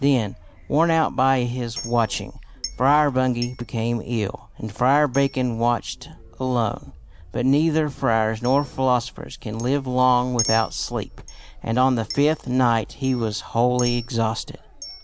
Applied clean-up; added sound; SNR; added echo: none; Chink, clink; 15 dB; none.